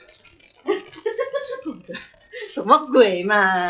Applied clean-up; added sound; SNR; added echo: classical method log-MMSE.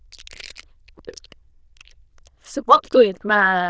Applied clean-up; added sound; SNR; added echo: neural diffusion model UNIVERSE++.